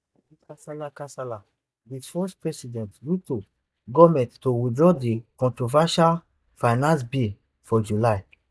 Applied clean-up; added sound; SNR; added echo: neural mask model DeepFilterNet 3.